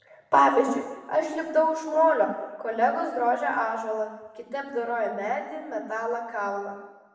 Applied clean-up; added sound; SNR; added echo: none; none; none; reverberation time 1.1 s.